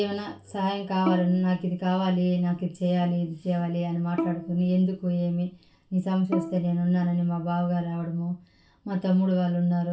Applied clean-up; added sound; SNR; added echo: none; Bowed string instrument; 11 dB; reverberation time 0.3 s.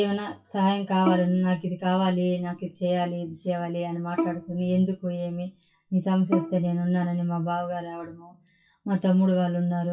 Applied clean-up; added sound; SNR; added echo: classical method WPE with log-MMSE.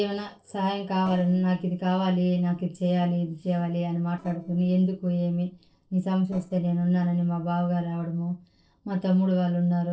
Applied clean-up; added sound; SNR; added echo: neural separator model SepFormer DNS4.